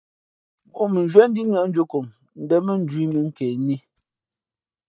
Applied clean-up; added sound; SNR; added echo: neural mask model DeepFilterNet 3.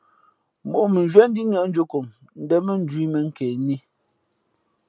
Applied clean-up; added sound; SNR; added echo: none; none; none; none.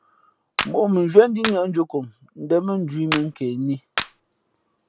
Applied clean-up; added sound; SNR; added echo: none; Clapping; 10 dB; none.